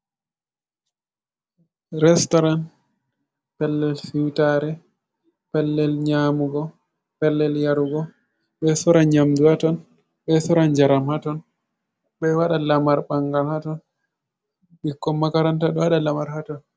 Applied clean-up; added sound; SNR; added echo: none; none; none; none.